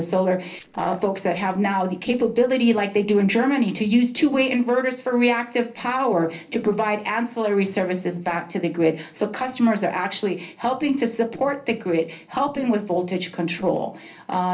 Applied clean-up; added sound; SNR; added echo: neural separator model SepFormer DNS4.